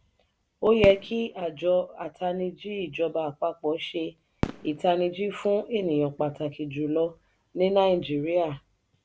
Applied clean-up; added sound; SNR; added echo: none; Fireworks; 12 dB; none.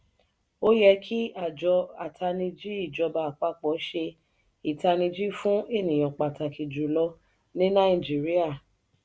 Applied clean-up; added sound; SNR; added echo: none; none; none; none.